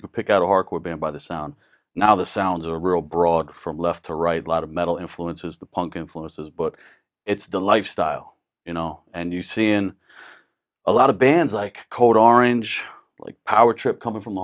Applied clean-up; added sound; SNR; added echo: none; none; none; none.